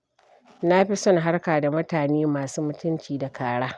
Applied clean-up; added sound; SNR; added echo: none; none; none; none.